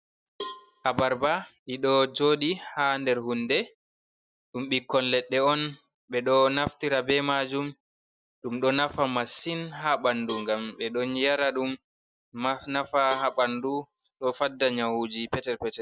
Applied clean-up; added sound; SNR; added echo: none; Cowbell; 18 dB; none.